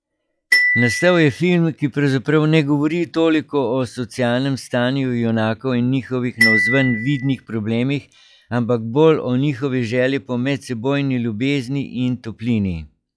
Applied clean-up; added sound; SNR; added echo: classical method log-MMSE.